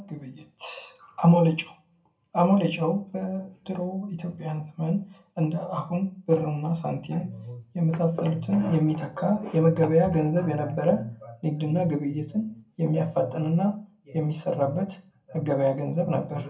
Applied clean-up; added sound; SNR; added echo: none; none; none; reverberation time 0.3 s.